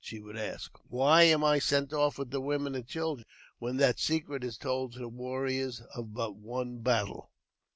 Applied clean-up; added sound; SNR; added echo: none; none; none; none.